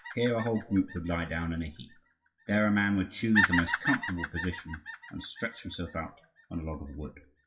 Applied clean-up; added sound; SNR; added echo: classical method WPE with log-MMSE.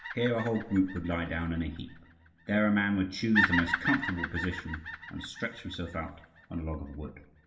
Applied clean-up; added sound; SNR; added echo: none; Bird vocalization, bird call, bird song; 6 dB; reverberation time 1.3 s.